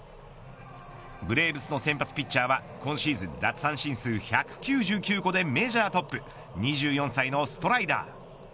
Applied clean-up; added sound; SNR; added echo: none; none; none; none.